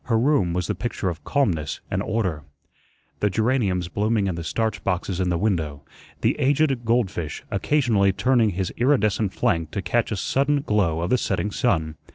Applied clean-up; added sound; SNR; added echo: none; none; none; none.